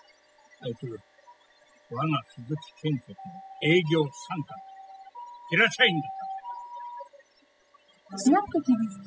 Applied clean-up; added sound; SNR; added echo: classical method spectral subtraction.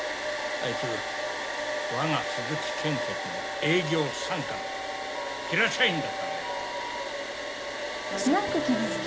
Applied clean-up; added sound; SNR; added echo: none; Domestic sounds, home sounds; 1 dB; none.